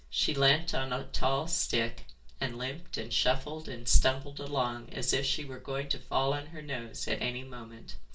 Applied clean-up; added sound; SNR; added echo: none; none; none; reverberation time 0.2 s.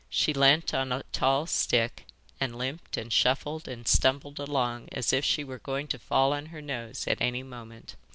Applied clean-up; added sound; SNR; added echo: none; none; none; none.